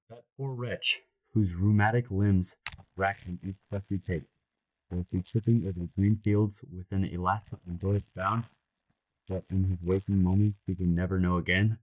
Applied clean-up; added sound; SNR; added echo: neural mask model DeepFilterNet 3.